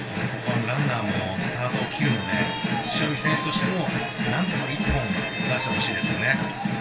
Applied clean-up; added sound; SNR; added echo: none; Piano; 13 dB; reverberation time 0.2 s.